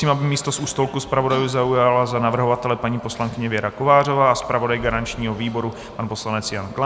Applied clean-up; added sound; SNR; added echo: none; none; none; none.